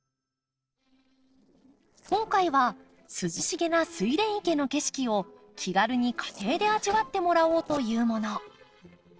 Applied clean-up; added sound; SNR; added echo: neural separator model SepFormer DNS4.